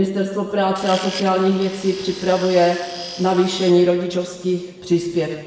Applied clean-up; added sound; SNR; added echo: none; Tools; 15 dB; reverberation time 1.1 s.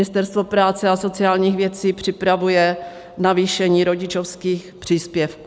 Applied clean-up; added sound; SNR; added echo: none; none; none; none.